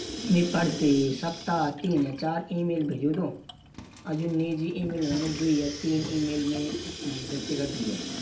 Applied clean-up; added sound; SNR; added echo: none; Sink (filling or washing) / Water tap, faucet; 10 dB; reverberation time 0.2 s.